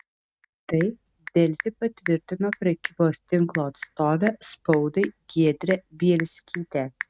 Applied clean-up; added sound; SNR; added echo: neural mask model RNNoise.